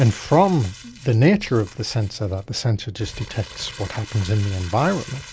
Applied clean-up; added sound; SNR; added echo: none; Crumpling, crinkling; 19 dB; none.